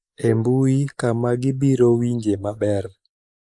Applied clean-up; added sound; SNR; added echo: neural mask model Resemble Enhance denoiser.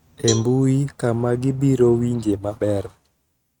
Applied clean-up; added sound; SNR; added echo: neural mask model RNNoise.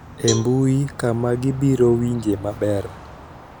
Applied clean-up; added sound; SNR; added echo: none; Cowbell + Car passing by; 13 dB; none.